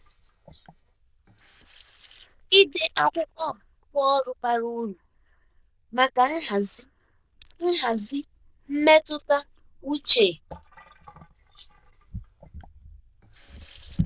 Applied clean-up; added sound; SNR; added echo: neural diffusion model UNIVERSE++.